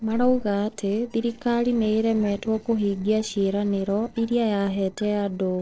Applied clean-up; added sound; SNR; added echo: neural separator model SepFormer DNS4.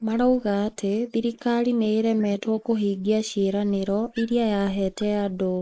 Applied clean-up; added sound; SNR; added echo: neural mask model Resemble Enhance denoiser.